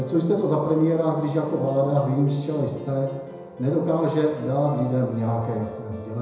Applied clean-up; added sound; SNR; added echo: none; Musical instrument; 16 dB; reverberation time 1.0 s.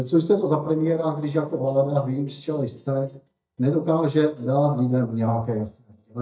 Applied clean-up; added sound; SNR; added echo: neural mask model DeepFilterNet 3.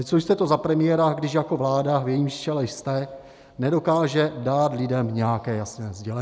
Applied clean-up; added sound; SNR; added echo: none; none; none; none.